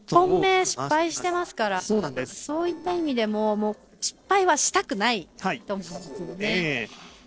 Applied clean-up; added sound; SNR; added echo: neural separator model SepFormer DNS4.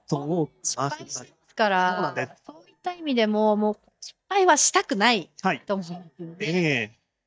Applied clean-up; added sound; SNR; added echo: neural mask model DeepFilterNet 3.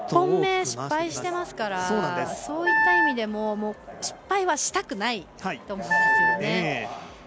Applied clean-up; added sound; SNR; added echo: none; Wind instrument, woodwind instrument; -4 dB; none.